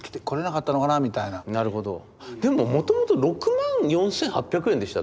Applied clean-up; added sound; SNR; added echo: none; none; none; none.